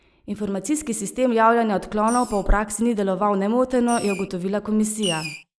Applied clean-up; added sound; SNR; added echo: neural mask model Resemble Enhance denoiser.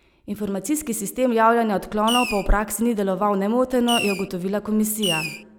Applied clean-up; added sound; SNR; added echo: none; Fireworks; 5 dB; none.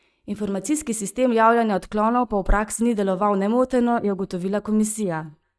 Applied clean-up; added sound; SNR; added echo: neural mask model DeepFilterNet 3.